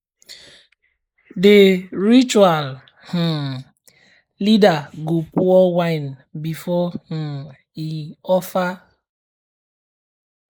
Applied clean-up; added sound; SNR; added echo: neural mask model Resemble Enhance denoiser.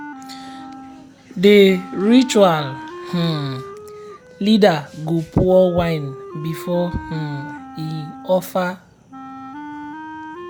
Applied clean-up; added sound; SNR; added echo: none; Wind instrument, woodwind instrument; 15 dB; none.